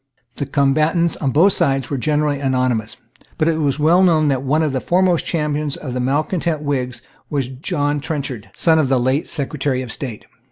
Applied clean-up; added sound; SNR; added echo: none; none; none; none.